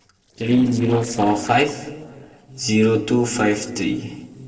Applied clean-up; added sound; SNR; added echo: neural separator model SepFormer DNS4.